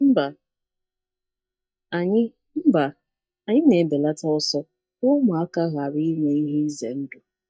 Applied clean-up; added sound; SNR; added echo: neural mask model DeepFilterNet 3.